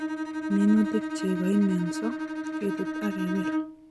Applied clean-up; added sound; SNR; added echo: none; Bowed string instrument; 4 dB; none.